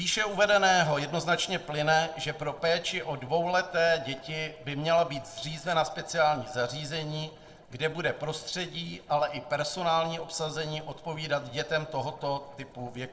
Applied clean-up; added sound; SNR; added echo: neural separator model SepFormer DNS4.